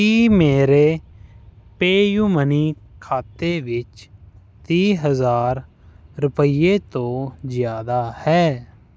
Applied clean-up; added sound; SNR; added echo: none; none; none; none.